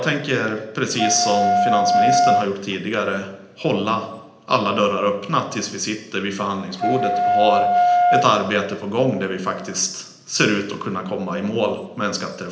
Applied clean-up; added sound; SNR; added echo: none; Wind instrument, woodwind instrument; -3 dB; reverberation time 0.8 s.